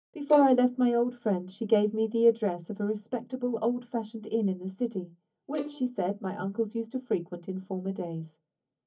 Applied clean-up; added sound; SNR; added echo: neural mask model DeepFilterNet 3.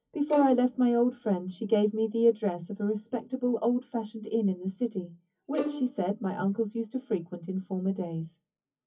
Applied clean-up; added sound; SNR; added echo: classical method WPE with log-MMSE.